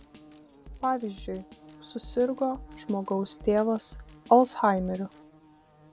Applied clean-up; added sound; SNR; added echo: none; Drum kit + Buzz / Bird; 20 dB; none.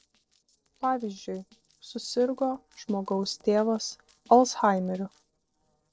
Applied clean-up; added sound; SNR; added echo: neural separator model SepFormer DNS4.